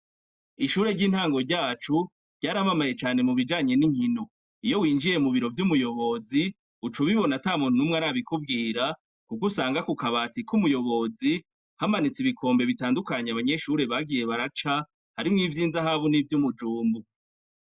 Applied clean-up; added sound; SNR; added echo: none; none; none; none.